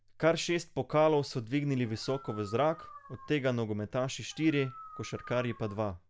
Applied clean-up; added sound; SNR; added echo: none; Dog; 18 dB; none.